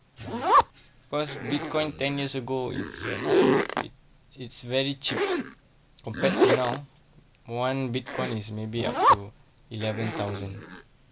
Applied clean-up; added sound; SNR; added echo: none; Zipper (clothing); -4 dB; none.